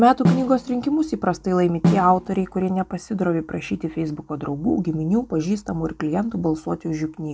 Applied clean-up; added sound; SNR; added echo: none; Snare drum; 2 dB; none.